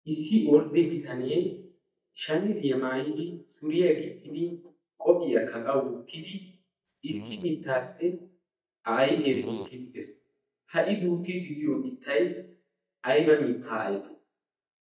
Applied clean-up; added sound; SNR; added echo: neural mask model DeepFilterNet 3.